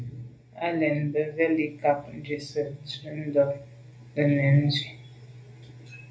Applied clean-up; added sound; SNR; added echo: none; none; none; reverberation time 0.3 s.